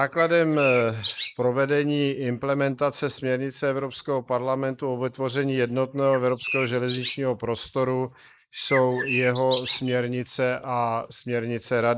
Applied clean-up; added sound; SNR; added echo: neural mask model Resemble Enhance denoiser.